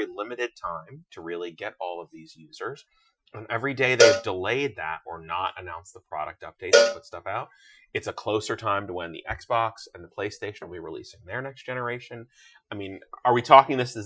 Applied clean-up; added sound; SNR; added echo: classical method Wiener filter.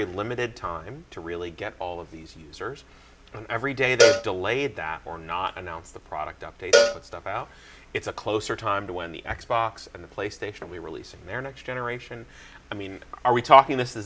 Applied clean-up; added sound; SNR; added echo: none; Cowbell; -2 dB; none.